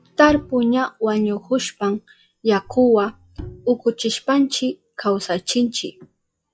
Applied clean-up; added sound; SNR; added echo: classical method log-MMSE.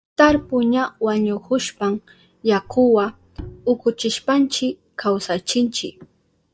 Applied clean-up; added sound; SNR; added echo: neural mask model DeepFilterNet 3.